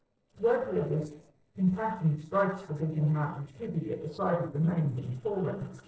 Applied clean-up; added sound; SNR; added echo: neural separator model SepFormer DNS4.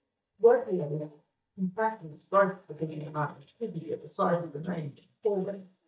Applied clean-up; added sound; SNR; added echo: neural mask model DeepFilterNet 3.